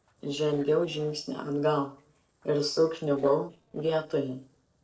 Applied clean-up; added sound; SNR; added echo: neural separator model SepFormer DNS4.